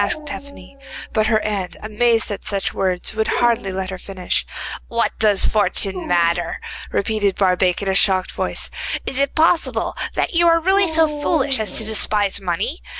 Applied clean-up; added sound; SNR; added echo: none; Dog; 14 dB; none.